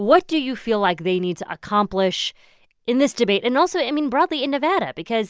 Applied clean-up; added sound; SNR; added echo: none; none; none; none.